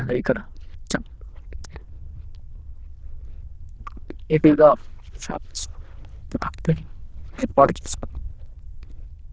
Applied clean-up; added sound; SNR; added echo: neural diffusion model UNIVERSE++.